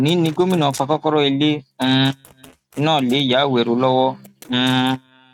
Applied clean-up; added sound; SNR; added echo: neural mask model RNNoise.